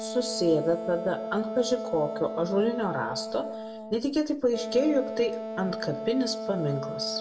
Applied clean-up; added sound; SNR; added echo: none; Wind instrument, woodwind instrument; 7 dB; reverberation time 0.6 s.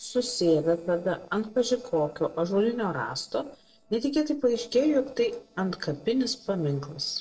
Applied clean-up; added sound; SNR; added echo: neural separator model SepFormer DNS4.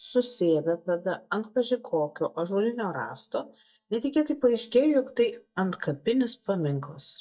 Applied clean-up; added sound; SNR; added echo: neural mask model DeepFilterNet 3.